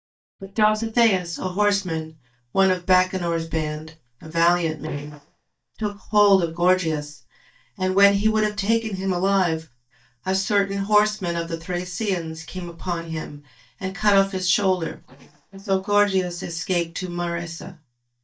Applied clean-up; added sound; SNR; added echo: neural mask model DeepFilterNet 3.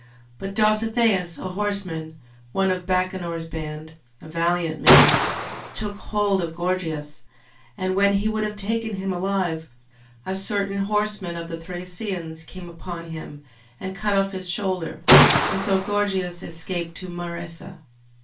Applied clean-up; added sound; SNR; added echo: none; Gunshot, gunfire; -4 dB; reverberation time 0.2 s.